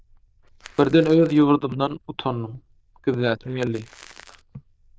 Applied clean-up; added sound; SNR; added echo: neural diffusion model UNIVERSE++.